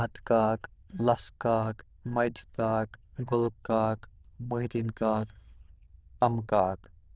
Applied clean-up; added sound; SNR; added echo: neural diffusion model UNIVERSE++.